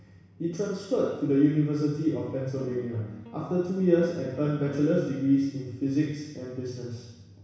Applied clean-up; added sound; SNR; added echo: none; Guitar; 17 dB; reverberation time 1.1 s.